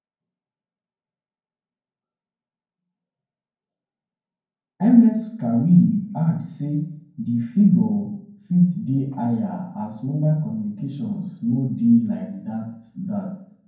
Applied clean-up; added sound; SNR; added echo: none; none; none; reverberation time 0.9 s.